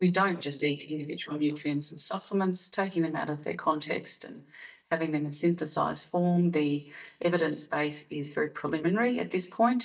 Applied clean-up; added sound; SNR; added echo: neural mask model DeepFilterNet 3.